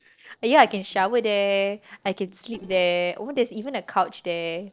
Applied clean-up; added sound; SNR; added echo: neural separator model SepFormer DNS4.